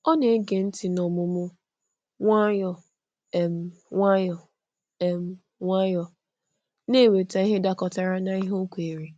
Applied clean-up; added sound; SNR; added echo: none; none; none; none.